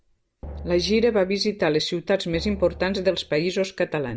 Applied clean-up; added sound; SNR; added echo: none; Drum; 17 dB; none.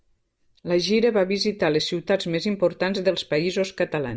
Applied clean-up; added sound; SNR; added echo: none; none; none; none.